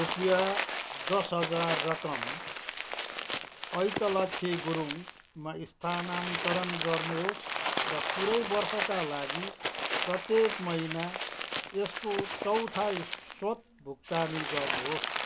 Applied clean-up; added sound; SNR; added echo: none; Crumpling, crinkling; 2 dB; none.